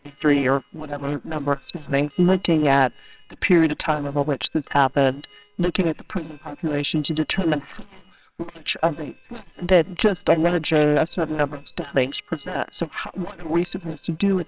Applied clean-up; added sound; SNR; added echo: neural separator model SepFormer WHAMR!.